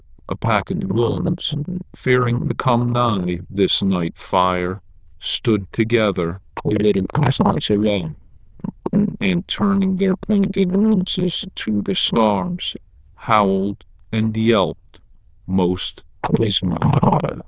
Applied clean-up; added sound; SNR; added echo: neural diffusion model UNIVERSE++.